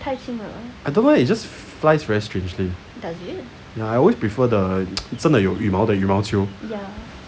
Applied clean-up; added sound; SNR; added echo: none; none; none; none.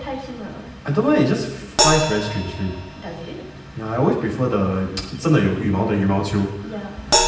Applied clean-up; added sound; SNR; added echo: none; Crash cymbal; 6 dB; reverberation time 0.8 s.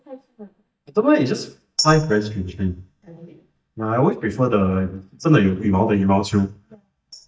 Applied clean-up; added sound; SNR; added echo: neural mask model DeepFilterNet 3.